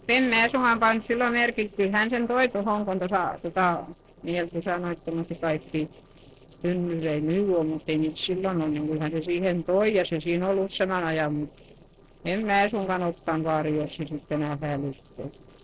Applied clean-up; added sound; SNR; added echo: neural separator model SepFormer DNS4.